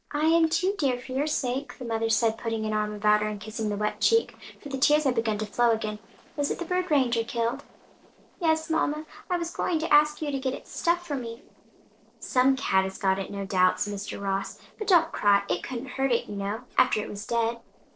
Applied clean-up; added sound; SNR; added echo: neural separator model SepFormer DNS4.